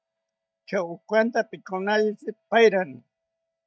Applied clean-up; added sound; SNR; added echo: neural mask model DeepFilterNet 3.